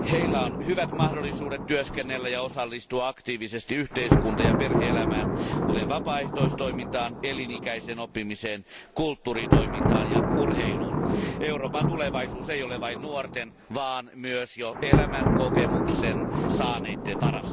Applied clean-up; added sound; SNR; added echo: none; Thunder; -4 dB; none.